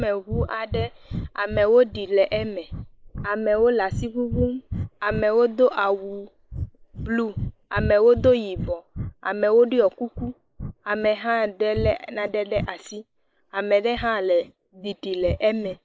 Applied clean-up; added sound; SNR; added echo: neural mask model Resemble Enhance denoiser.